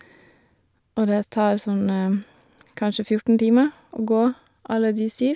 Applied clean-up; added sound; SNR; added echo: none; none; none; none.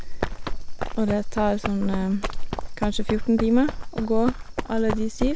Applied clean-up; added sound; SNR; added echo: none; Run; 1 dB; none.